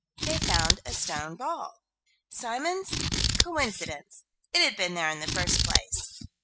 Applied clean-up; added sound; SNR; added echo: classical method spectral subtraction.